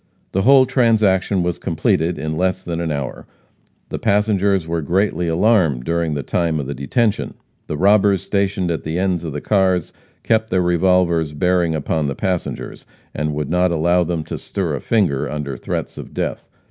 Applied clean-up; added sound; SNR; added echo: none; none; none; none.